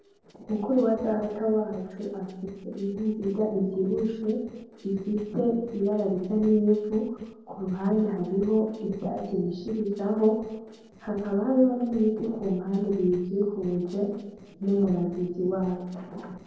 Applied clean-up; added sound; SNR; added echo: neural separator model SepFormer DNS4.